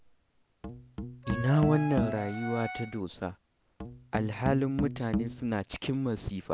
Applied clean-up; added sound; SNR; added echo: none; Wind instrument, woodwind instrument + Musical instrument; 6 dB; none.